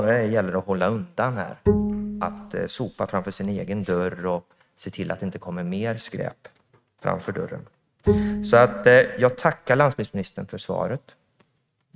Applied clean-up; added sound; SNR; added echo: neural mask model RNNoise.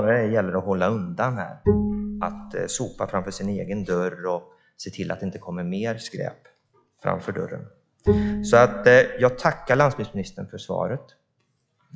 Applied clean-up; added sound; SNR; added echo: classical method log-MMSE.